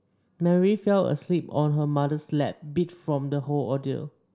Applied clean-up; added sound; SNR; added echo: none; none; none; none.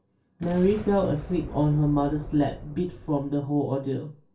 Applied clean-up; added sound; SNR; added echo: none; Boom; 15 dB; reverberation time 0.2 s.